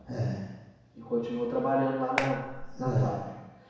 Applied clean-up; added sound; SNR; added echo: none; Clapping; 7 dB; reverberation time 1.1 s.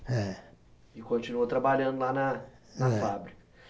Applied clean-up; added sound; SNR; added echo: none; none; none; none.